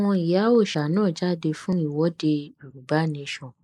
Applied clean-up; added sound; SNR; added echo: neural mask model Resemble Enhance denoiser.